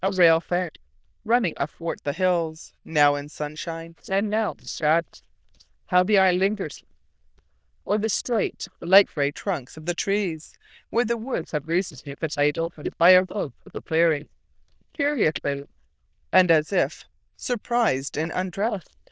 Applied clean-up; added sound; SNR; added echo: neural diffusion model UNIVERSE++.